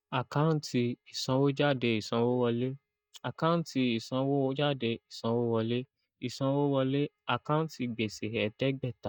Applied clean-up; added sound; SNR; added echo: neural mask model DeepFilterNet 3.